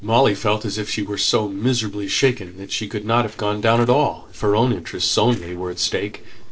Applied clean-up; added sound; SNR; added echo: neural separator model SepFormer DNS4.